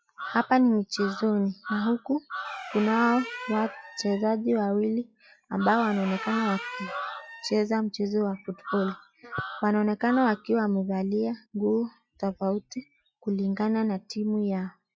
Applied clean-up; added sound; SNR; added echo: classical method log-MMSE.